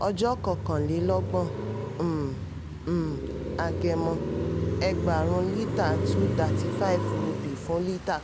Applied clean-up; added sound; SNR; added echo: none; Car passing by; 0 dB; none.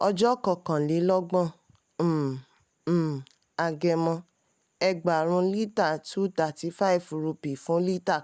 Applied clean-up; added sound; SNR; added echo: none; none; none; none.